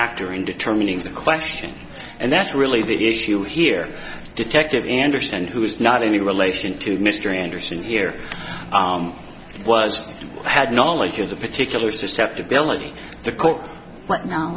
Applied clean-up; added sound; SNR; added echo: none; none; none; none.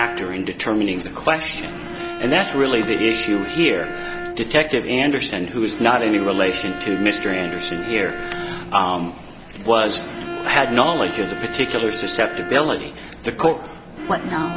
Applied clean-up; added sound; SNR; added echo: none; Bowed string instrument; 11 dB; none.